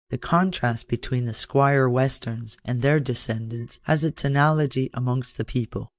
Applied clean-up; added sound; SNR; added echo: neural mask model DeepFilterNet 3.